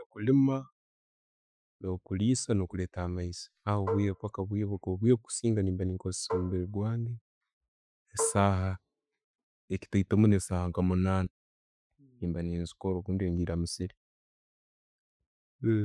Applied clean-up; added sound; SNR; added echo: classical method Wiener filter.